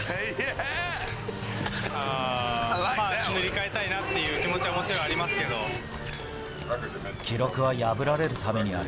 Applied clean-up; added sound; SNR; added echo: none; Domestic sounds, home sounds + Chewing, mastication; 14 dB; none.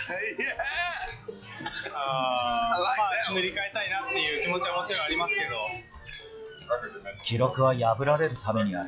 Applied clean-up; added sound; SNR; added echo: classical method log-MMSE.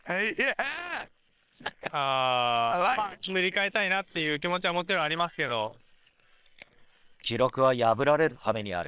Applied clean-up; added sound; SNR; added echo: neural separator model SepFormer WHAM!.